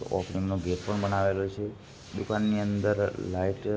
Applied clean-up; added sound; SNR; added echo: none; none; none; none.